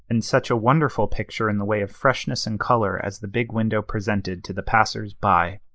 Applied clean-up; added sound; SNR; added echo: neural mask model Resemble Enhance denoiser.